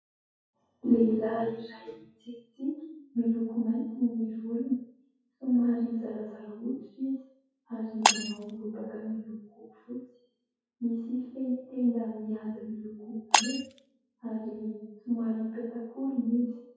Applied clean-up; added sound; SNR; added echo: classical method WPE with log-MMSE.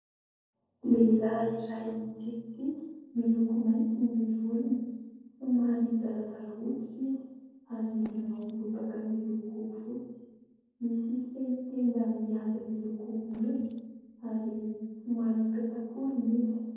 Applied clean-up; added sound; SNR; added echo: neural separator model SepFormer DNS4.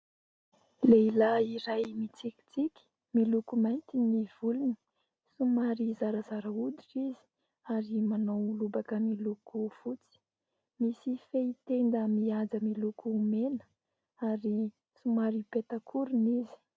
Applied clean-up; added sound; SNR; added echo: none; none; none; none.